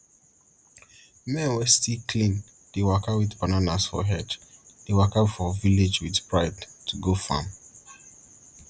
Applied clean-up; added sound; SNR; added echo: none; none; none; none.